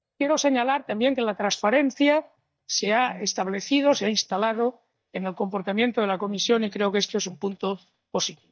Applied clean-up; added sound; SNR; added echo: neural mask model DeepFilterNet 3.